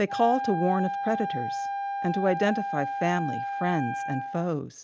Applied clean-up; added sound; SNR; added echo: none; Wind instrument, woodwind instrument; 4 dB; none.